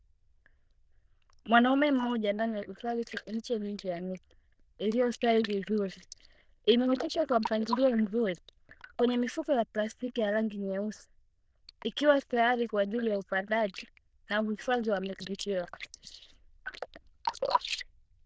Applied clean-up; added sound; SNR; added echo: neural diffusion model UNIVERSE++.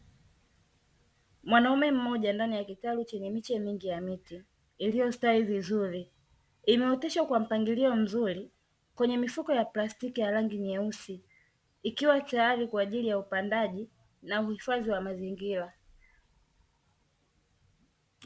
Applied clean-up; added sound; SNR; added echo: none; none; none; none.